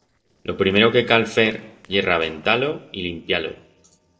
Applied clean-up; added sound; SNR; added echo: neural separator model SepFormer DNS4.